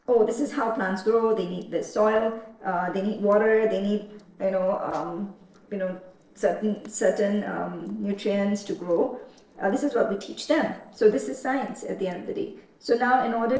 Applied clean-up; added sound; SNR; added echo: neural separator model SepFormer DNS4.